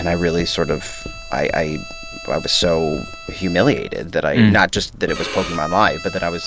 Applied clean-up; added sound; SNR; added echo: none; Writing + Bowed string instrument; 13 dB; none.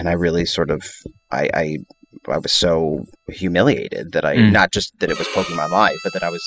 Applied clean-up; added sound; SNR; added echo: classical method spectral subtraction.